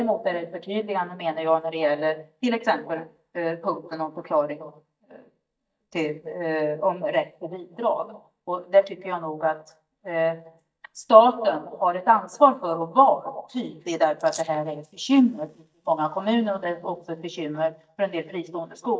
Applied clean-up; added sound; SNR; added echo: neural mask model DeepFilterNet 3.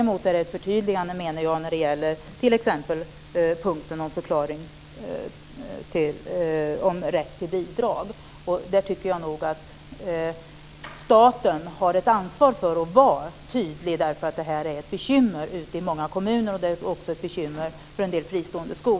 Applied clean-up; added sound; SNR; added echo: none; none; none; none.